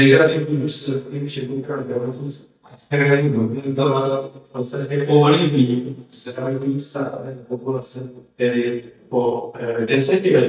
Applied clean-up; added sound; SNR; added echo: neural mask model DeepFilterNet 3.